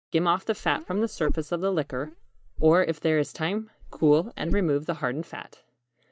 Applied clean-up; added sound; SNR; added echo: neural mask model DeepFilterNet 3.